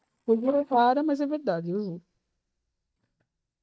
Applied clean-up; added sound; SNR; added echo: neural mask model DeepFilterNet 3.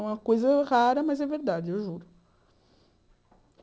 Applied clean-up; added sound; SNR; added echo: none; none; none; none.